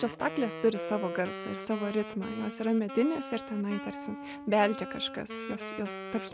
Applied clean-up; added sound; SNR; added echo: none; Wind instrument, woodwind instrument; 9 dB; none.